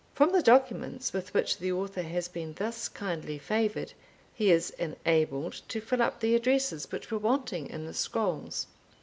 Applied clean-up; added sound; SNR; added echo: none; none; none; none.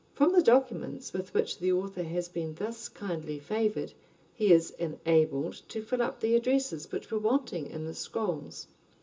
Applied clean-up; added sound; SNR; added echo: none; none; none; reverberation time 0.2 s.